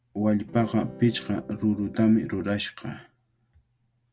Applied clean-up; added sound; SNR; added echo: none; Electric guitar / Strum; 18 dB; none.